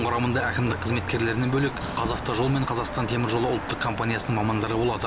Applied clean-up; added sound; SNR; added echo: none; Car passing by / Traffic noise, roadway noise / Engine; 8 dB; none.